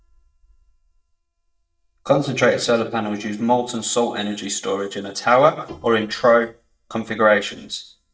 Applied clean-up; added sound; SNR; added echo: neural mask model DeepFilterNet 3.